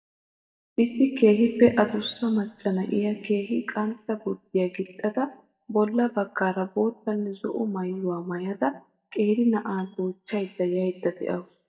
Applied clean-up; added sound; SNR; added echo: neural mask model DeepFilterNet 3.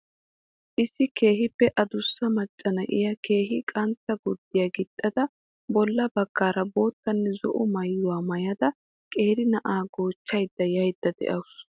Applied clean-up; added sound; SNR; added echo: none; none; none; none.